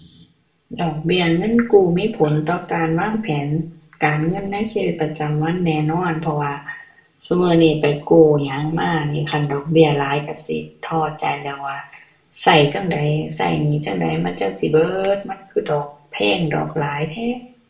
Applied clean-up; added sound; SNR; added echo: none; Chink, clink; 20 dB; reverberation time 0.4 s.